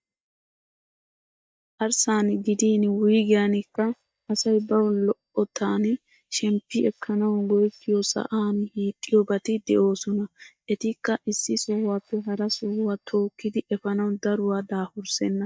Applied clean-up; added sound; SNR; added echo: neural mask model DeepFilterNet 3.